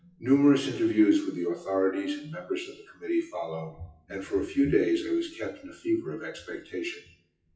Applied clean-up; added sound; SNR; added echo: classical method WPE with log-MMSE.